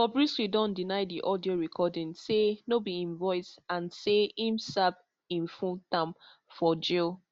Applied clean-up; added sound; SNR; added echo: none; none; none; none.